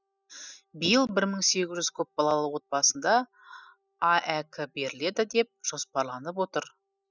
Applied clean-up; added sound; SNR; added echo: classical method spectral subtraction.